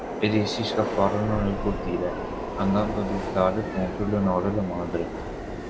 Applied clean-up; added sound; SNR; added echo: none; Subway, metro, underground; 4 dB; reverberation time 2.1 s.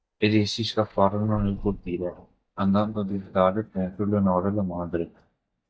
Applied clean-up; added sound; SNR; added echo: neural mask model DeepFilterNet 3.